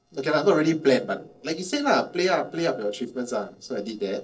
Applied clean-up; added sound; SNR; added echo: neural separator model SepFormer DNS4.